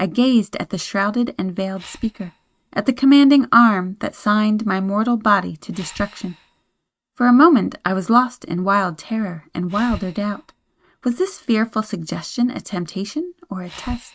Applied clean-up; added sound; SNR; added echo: neural mask model RNNoise.